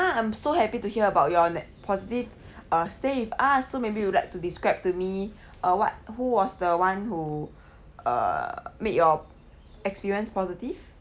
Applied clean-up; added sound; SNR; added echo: none; none; none; none.